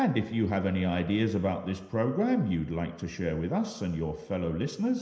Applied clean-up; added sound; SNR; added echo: none; none; none; reverberation time 0.9 s.